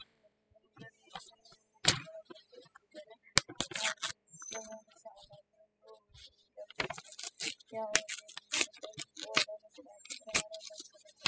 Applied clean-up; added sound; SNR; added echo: classical method spectral subtraction.